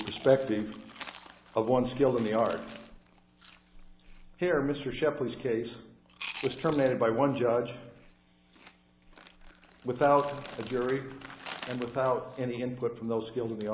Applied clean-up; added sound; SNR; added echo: none; Chewing, mastication; 19 dB; none.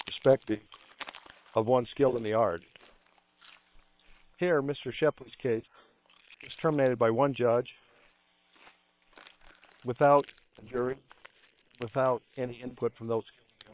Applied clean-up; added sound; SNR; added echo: neural separator model SepFormer WHAM!.